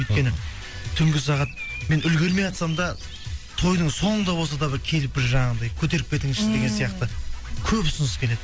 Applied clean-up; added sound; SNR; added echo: none; Bird vocalization, bird call, bird song; 10 dB; none.